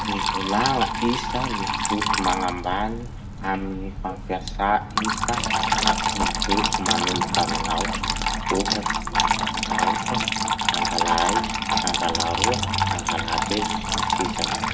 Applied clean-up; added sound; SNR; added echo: none; Trickle, dribble / Water tap, faucet; -4 dB; reverberation time 0.6 s.